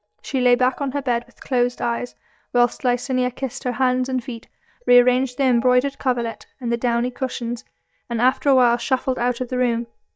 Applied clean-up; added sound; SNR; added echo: neural mask model DeepFilterNet 3.